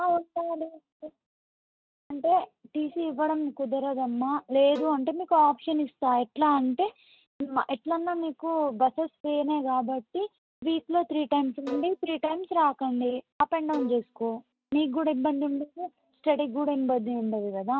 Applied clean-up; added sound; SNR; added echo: neural mask model RNNoise.